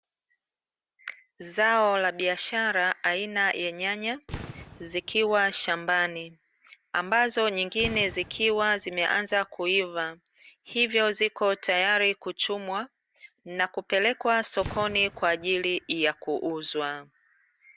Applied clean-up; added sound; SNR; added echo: none; Fireworks; 16 dB; none.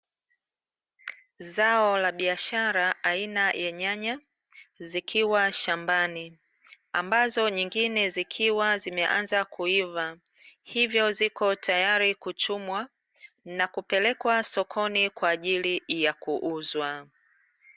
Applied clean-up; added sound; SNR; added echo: none; none; none; none.